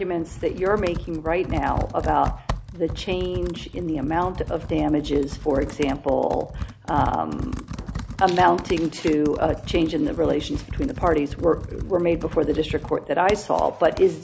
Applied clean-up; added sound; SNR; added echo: none; Computer keyboard; 9 dB; none.